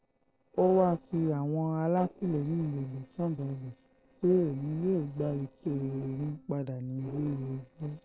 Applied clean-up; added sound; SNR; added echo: neural separator model SepFormer DNS4.